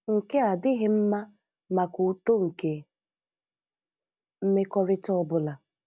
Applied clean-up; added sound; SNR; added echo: none; none; none; none.